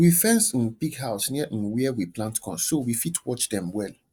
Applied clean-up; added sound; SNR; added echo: neural mask model Resemble Enhance denoiser.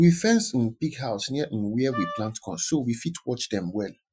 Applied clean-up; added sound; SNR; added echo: classical method Wiener filter.